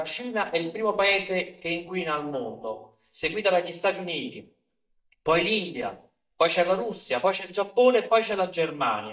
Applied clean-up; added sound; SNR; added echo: neural mask model DeepFilterNet 3.